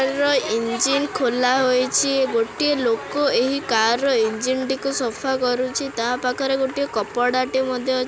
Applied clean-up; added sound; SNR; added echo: none; Applause; 18 dB; none.